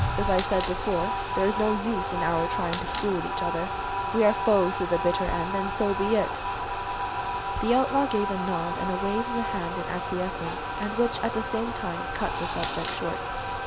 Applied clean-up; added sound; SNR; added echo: none; Bathtub (filling or washing) + Coin (dropping); 0 dB; none.